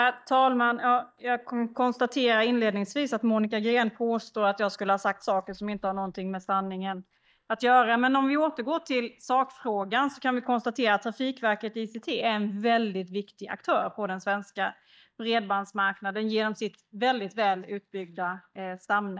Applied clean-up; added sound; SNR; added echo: neural mask model DeepFilterNet 3.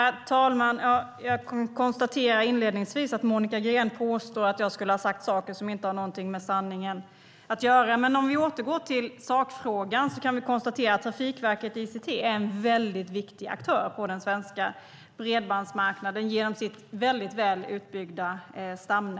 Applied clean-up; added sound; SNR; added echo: none; none; none; none.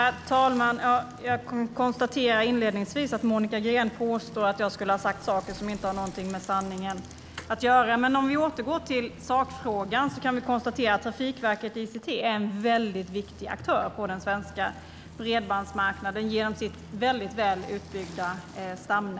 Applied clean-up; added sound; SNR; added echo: none; Bicycle; 17 dB; none.